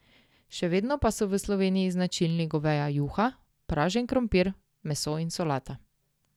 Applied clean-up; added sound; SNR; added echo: none; none; none; none.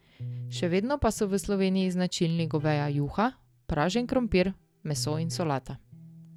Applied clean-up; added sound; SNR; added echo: none; Electric guitar; 14 dB; none.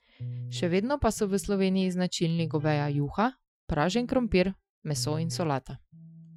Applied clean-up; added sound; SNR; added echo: classical method Wiener filter.